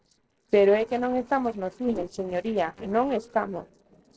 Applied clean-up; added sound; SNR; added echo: neural separator model SepFormer DNS4.